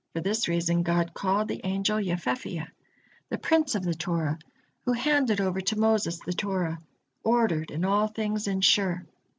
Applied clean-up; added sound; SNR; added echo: none; none; none; none.